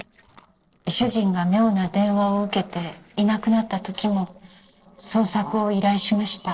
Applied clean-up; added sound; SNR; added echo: neural separator model SepFormer DNS4.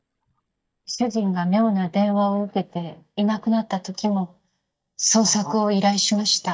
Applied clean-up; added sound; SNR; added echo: neural mask model DeepFilterNet 3.